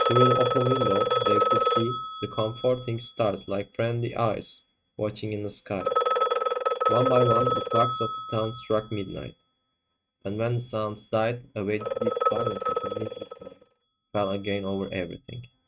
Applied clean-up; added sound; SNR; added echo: neural mask model RNNoise.